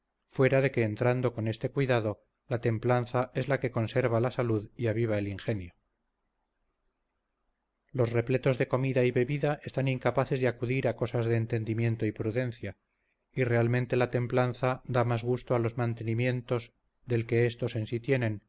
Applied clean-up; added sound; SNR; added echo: none; none; none; none.